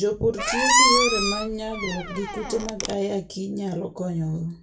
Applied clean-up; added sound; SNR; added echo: none; Squeak; -4 dB; reverberation time 0.2 s.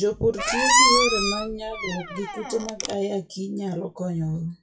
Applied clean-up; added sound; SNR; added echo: classical method WPE with log-MMSE.